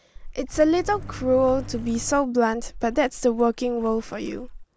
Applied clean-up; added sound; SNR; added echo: none; Microwave oven + Splash, splatter; 13 dB; none.